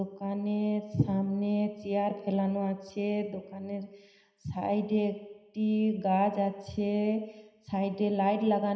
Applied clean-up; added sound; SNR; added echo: none; none; none; reverberation time 0.9 s.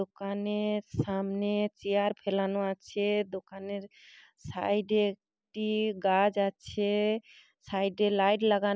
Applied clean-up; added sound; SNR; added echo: none; none; none; none.